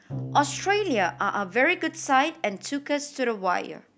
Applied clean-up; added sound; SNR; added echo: none; Bowed string instrument; 16 dB; none.